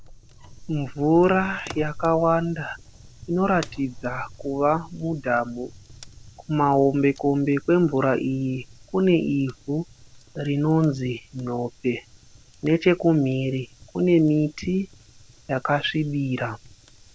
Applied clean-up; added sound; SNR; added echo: none; Fire; 19 dB; none.